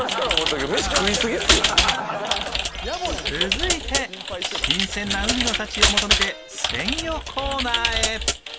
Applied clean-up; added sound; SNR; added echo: none; Computer keyboard; -3 dB; none.